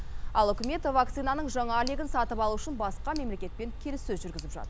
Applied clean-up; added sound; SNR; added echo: none; Tick; 4 dB; none.